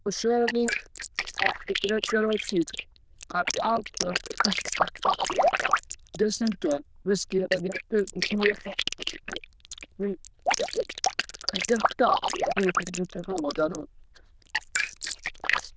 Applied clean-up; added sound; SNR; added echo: neural diffusion model UNIVERSE++.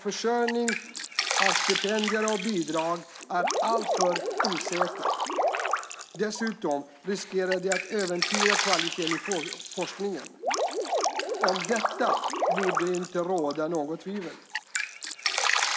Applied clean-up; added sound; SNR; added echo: none; Drip; 0 dB; none.